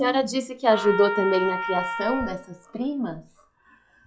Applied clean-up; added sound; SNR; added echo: classical method log-MMSE.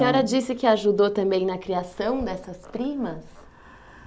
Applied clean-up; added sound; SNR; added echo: none; none; none; none.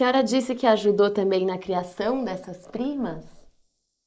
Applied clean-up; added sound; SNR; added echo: neural mask model Resemble Enhance denoiser.